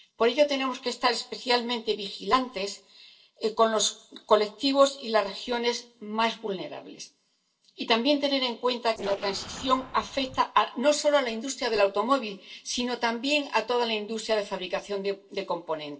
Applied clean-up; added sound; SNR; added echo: neural separator model SepFormer DNS4.